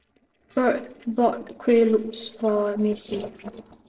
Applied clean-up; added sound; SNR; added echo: neural separator model SepFormer DNS4.